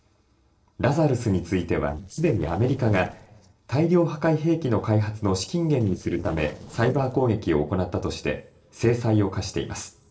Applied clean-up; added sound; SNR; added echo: neural separator model SepFormer DNS4.